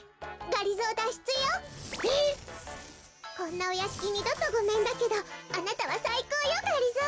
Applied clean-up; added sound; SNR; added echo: none; Tearing; 17 dB; none.